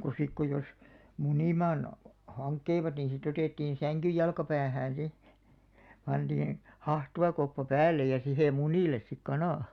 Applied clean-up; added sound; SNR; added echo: none; none; none; none.